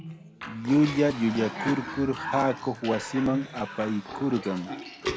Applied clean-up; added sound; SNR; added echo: none; Cough; 9 dB; none.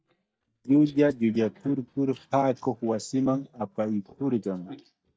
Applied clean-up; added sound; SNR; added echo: neural mask model DeepFilterNet 3.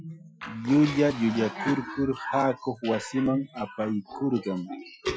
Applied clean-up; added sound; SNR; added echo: classical method Wiener filter.